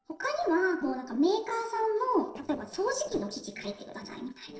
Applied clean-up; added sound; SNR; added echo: neural separator model SepFormer DNS4.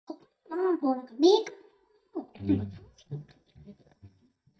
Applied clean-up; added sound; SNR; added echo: neural mask model DeepFilterNet 3.